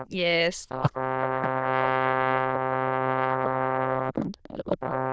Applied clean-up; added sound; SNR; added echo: neural diffusion model UNIVERSE++.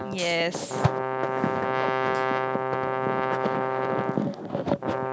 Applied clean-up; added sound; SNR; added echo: none; Brass instrument; -2 dB; none.